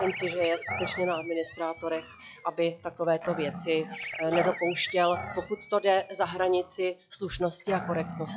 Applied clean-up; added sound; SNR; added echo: classical method log-MMSE.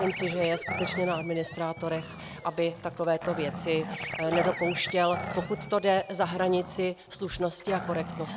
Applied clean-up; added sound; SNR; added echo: none; Growling + Animal; 8 dB; none.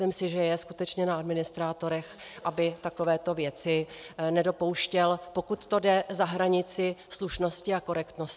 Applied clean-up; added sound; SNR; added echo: none; none; none; none.